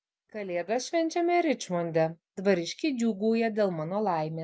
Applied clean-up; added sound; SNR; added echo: none; none; none; none.